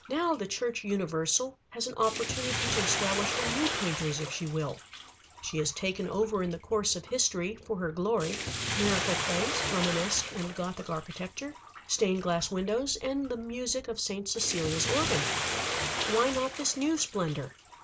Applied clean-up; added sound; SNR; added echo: none; Bathtub (filling or washing); 4 dB; none.